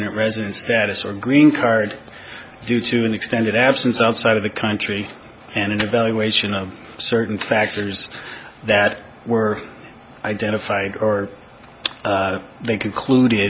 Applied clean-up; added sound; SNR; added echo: none; none; none; none.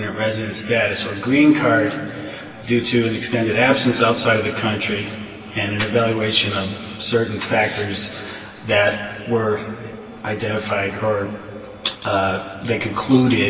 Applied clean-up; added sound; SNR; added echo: none; none; none; reverberation time 2.4 s.